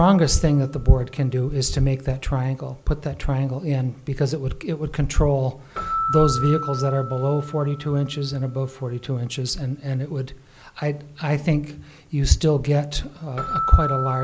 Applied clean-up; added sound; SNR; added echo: none; Keyboard (musical); 12 dB; none.